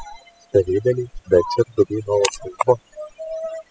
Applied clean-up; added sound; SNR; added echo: classical method spectral subtraction.